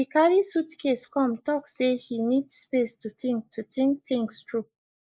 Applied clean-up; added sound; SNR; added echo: neural mask model Resemble Enhance denoiser.